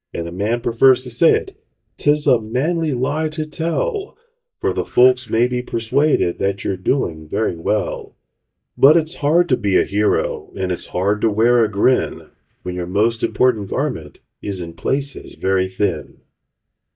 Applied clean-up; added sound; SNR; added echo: neural mask model DeepFilterNet 3.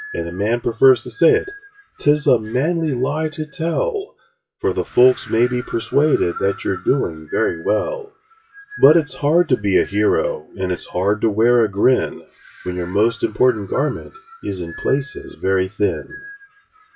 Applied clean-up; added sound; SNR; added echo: classical method WPE with log-MMSE.